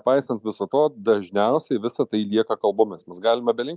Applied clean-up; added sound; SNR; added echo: none; none; none; none.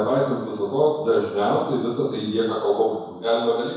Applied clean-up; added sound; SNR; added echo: none; none; none; reverberation time 1.0 s.